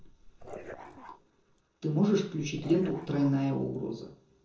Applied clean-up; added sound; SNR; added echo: neural separator model SepFormer DNS4.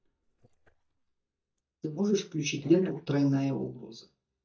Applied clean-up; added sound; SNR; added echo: neural mask model DeepFilterNet 3.